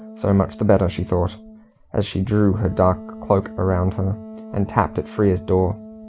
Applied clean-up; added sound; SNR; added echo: none; Wind instrument, woodwind instrument; 17 dB; none.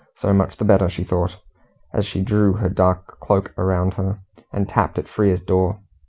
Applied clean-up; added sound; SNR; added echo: none; none; none; none.